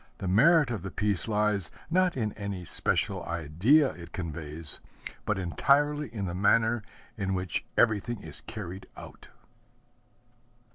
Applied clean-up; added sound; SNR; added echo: none; none; none; none.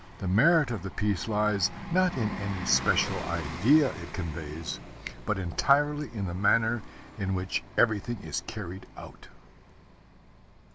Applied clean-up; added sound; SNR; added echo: none; Bus; 12 dB; none.